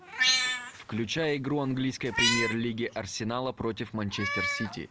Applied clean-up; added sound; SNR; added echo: none; Meow; 1 dB; none.